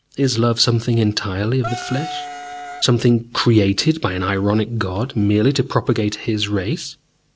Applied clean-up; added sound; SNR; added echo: none; Wind instrument, woodwind instrument; 10 dB; none.